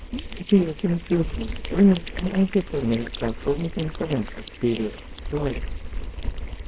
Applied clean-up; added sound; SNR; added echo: neural separator model SepFormer WHAMR!.